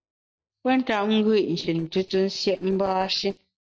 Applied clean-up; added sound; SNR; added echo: neural separator model SepFormer DNS4.